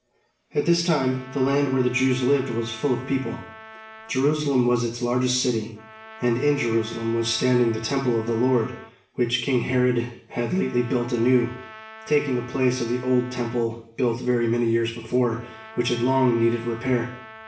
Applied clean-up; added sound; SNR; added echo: none; Trumpet; 20 dB; reverberation time 0.5 s.